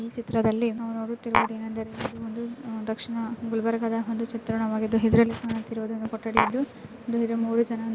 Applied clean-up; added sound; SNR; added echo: none; Tap; -2 dB; none.